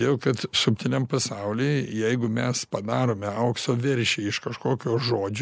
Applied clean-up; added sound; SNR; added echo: none; none; none; none.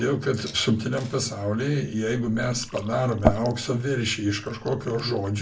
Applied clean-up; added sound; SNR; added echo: none; Fill (with liquid) / Glass; 8 dB; reverberation time 0.2 s.